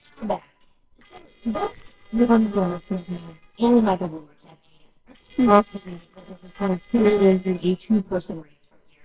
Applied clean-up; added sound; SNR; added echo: neural separator model SepFormer WHAMR!.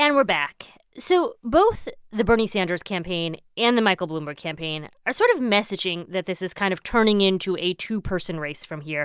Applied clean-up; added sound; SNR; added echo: none; none; none; none.